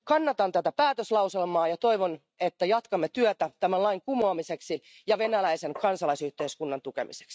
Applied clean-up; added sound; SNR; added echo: neural mask model RNNoise.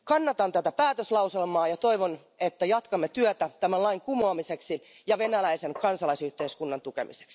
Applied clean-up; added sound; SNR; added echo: none; Tap; 18 dB; none.